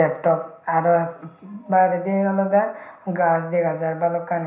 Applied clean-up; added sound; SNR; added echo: none; none; none; reverberation time 0.5 s.